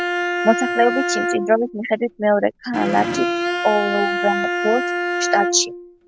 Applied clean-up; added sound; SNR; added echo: none; Bowed string instrument; 2 dB; none.